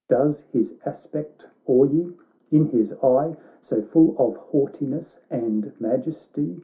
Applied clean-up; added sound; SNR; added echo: none; none; none; none.